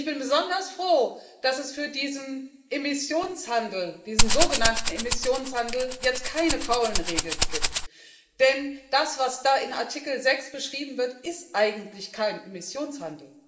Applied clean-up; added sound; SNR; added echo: none; Rattle (instrument); -3 dB; reverberation time 1.9 s.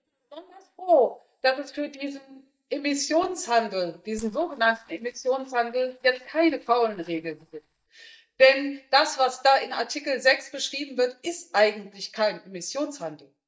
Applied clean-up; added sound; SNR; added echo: neural mask model DeepFilterNet 3.